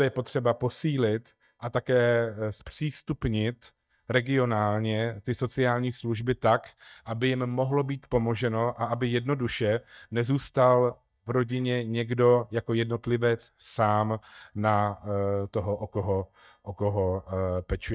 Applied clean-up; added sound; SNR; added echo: neural mask model DeepFilterNet 3.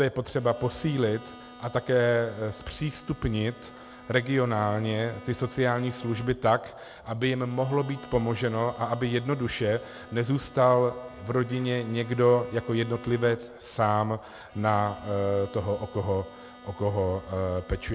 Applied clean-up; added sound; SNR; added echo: none; Bowed string instrument; 20 dB; none.